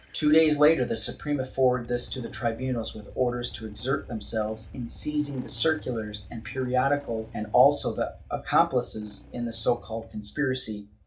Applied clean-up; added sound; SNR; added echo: none; Engine starting / Motorcycle; 19 dB; reverberation time 0.2 s.